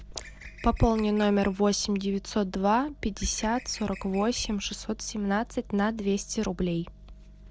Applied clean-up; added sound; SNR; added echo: neural separator model SepFormer DNS4.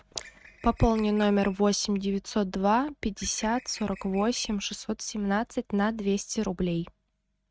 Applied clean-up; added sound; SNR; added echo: neural mask model RNNoise.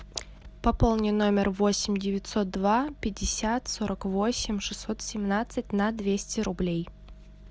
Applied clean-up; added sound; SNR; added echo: none; none; none; none.